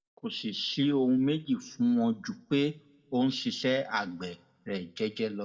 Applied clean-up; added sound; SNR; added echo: none; none; none; reverberation time 0.6 s.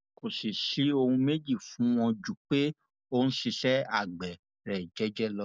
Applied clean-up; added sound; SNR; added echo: none; none; none; none.